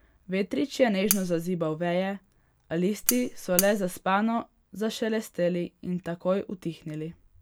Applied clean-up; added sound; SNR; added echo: none; Cutlery, silverware; 2 dB; none.